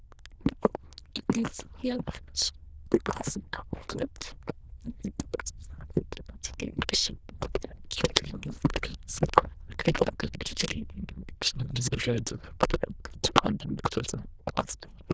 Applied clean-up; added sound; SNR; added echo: neural diffusion model UNIVERSE++.